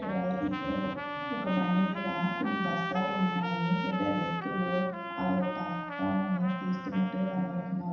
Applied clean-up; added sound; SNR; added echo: none; Trumpet; 6 dB; reverberation time 1.0 s.